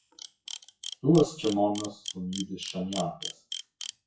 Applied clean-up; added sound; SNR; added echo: classical method WPE with log-MMSE.